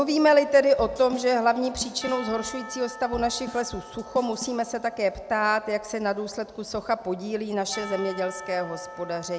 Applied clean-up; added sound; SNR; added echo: none; Drum / Drum kit + Percussion; 16 dB; none.